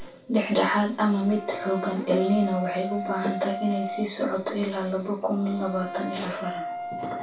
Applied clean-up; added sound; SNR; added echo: none; Brass instrument; 10 dB; reverberation time 0.2 s.